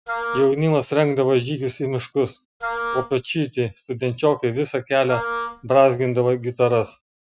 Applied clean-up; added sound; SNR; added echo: neural mask model RNNoise.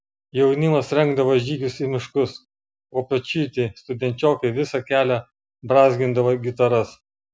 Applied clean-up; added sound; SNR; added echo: none; none; none; none.